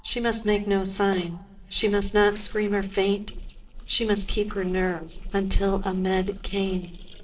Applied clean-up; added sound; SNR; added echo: neural separator model SepFormer DNS4.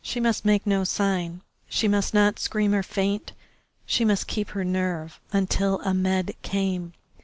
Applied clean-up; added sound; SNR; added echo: none; none; none; none.